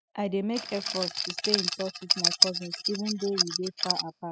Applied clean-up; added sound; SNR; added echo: classical method spectral subtraction.